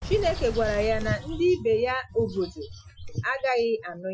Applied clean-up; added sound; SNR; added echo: classical method Wiener filter.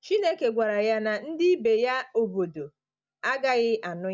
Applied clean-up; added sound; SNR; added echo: none; none; none; none.